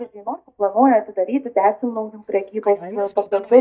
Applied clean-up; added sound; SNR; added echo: neural mask model DeepFilterNet 3.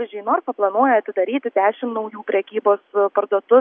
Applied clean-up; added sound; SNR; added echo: none; none; none; none.